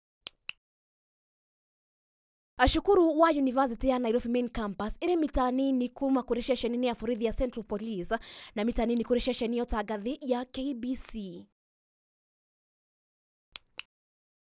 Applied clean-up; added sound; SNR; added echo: none; none; none; none.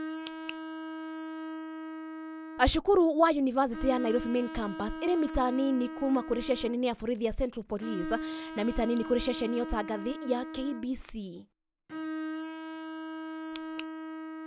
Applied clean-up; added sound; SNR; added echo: none; Bowed string instrument; 9 dB; none.